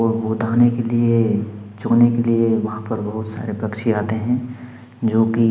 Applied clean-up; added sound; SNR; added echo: none; none; none; none.